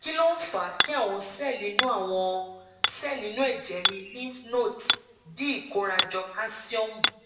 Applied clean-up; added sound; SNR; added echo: none; Hammer; 3 dB; reverberation time 0.8 s.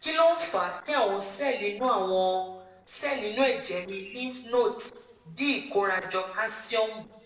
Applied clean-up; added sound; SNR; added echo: neural separator model SepFormer DNS4.